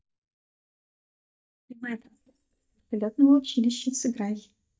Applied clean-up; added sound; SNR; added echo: neural mask model DeepFilterNet 3.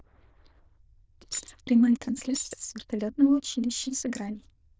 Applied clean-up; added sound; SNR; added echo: neural diffusion model UNIVERSE++.